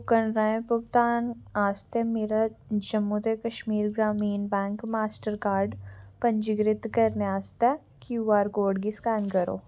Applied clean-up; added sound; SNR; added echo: none; none; none; none.